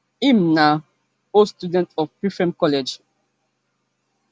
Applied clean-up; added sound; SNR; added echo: none; none; none; none.